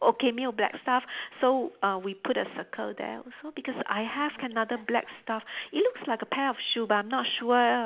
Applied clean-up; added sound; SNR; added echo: none; none; none; none.